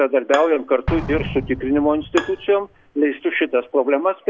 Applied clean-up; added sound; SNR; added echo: none; Explosion + Bowed string instrument; 12 dB; none.